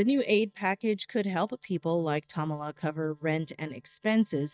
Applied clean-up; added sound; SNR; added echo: neural mask model DeepFilterNet 3.